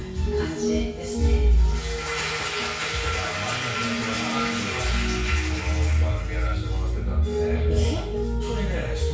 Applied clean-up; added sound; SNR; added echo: none; Piano; 7 dB; reverberation time 0.6 s.